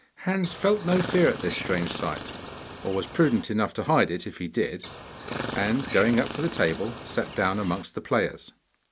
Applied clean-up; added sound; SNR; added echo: none; Chirp, tweet; 9 dB; none.